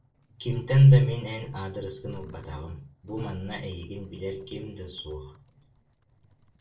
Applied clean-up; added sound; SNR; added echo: neural separator model SepFormer DNS4.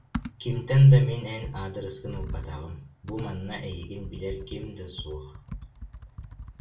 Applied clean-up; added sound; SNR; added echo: none; Computer keyboard; 14 dB; reverberation time 0.3 s.